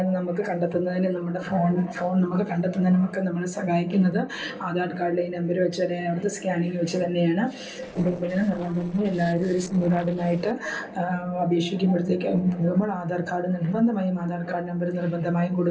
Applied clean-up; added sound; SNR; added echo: neural separator model SepFormer DNS4.